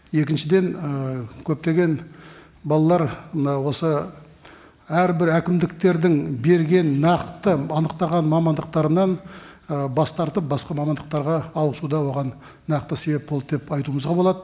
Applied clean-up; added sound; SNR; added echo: none; none; none; none.